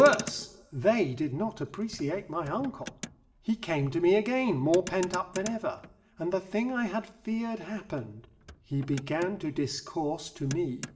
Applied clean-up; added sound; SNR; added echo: none; Motor vehicle (road); 16 dB; reverberation time 0.6 s.